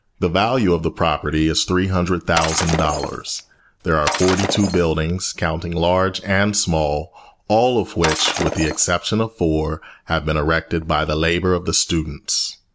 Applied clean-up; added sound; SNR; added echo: none; Shatter; 6 dB; none.